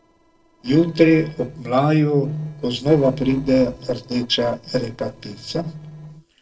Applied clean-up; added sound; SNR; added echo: neural separator model SepFormer DNS4.